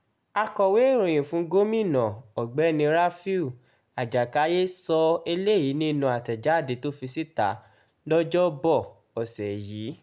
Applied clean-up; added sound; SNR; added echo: none; none; none; none.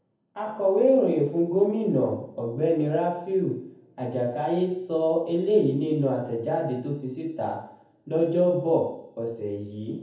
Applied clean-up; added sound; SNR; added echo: none; none; none; reverberation time 0.7 s.